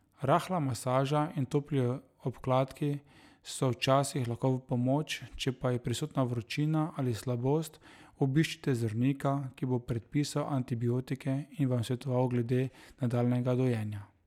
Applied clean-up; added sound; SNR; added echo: none; none; none; none.